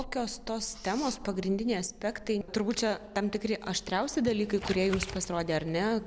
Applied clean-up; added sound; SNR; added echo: none; Writing; 16 dB; none.